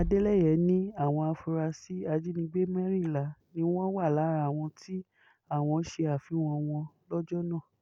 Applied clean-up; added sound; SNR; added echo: none; Bass drum; 18 dB; none.